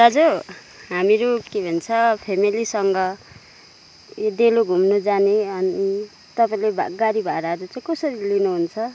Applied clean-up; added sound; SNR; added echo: none; none; none; none.